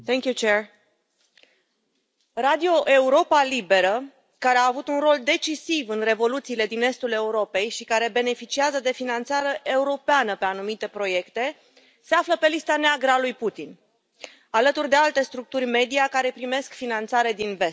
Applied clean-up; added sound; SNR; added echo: none; none; none; none.